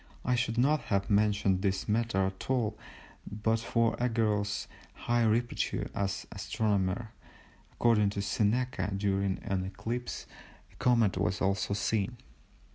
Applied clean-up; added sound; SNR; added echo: none; none; none; none.